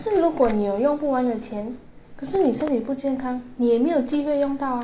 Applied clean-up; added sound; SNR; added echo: none; Liquid; 18 dB; none.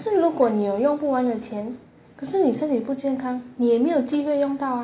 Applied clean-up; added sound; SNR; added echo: none; none; none; none.